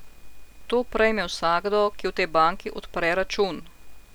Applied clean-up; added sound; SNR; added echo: none; none; none; none.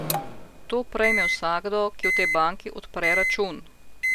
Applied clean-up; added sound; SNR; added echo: none; Microwave oven; 0 dB; none.